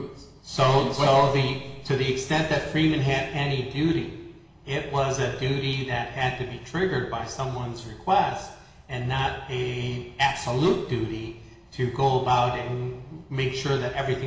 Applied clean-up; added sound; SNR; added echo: none; none; none; reverberation time 1.1 s.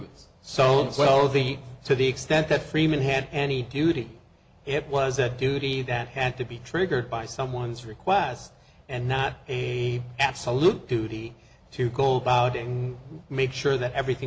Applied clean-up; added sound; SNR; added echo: none; none; none; none.